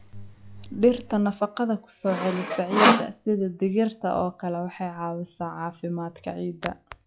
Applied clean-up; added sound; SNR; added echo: classical method log-MMSE.